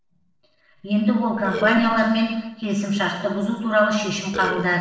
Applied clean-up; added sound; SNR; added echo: neural separator model SepFormer DNS4.